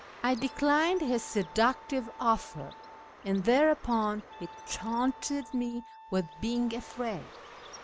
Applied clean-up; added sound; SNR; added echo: none; Bird + Wind instrument, woodwind instrument; 17 dB; none.